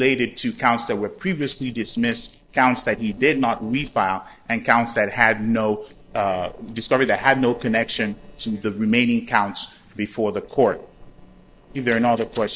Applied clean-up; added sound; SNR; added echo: neural separator model SepFormer DNS4.